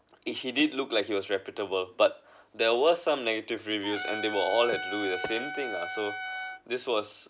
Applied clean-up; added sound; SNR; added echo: none; Trumpet; 7 dB; none.